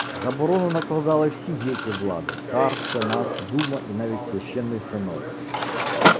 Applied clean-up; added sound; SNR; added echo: none; Mechanisms; 1 dB; none.